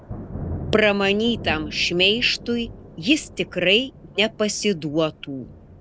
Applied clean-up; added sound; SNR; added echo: none; Thunder; 13 dB; none.